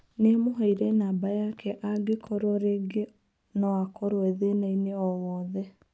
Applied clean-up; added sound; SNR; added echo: none; none; none; none.